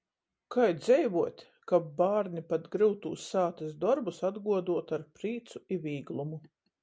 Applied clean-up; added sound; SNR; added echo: none; none; none; none.